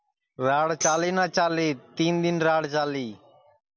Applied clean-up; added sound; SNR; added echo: none; Tambourine; 11 dB; none.